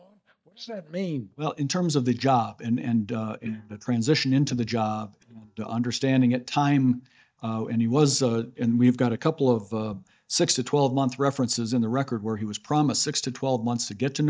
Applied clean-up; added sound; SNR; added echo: neural mask model DeepFilterNet 3.